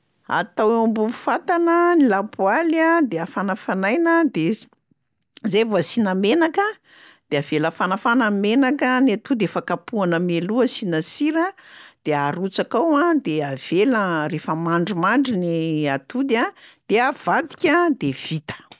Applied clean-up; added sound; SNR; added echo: none; none; none; none.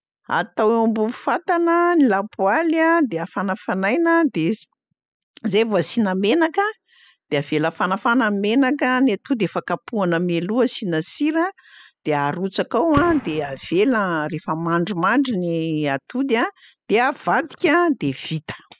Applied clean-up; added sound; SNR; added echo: classical method spectral subtraction.